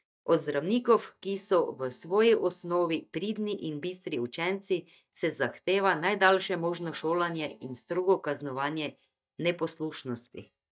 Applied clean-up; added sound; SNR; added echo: neural mask model DeepFilterNet 3.